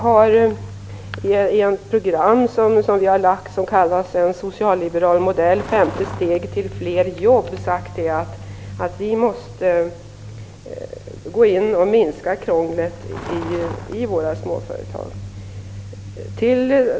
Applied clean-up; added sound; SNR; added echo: none; Truck; 15 dB; none.